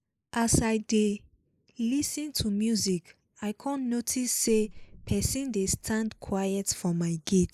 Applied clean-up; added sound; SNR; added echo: neural mask model Resemble Enhance denoiser.